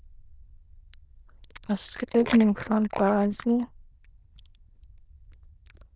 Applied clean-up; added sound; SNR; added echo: neural diffusion model UNIVERSE++.